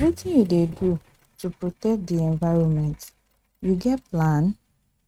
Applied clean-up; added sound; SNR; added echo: neural mask model RNNoise.